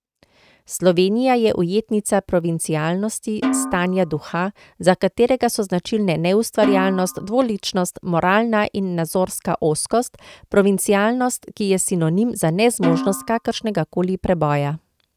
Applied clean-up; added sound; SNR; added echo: neural mask model RNNoise.